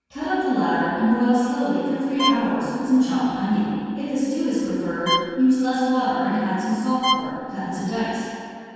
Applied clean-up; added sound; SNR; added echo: none; Bowed string instrument; 6 dB; reverberation time 2.1 s.